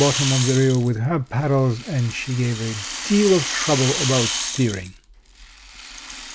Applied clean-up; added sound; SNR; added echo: none; Rattle (instrument); 7 dB; none.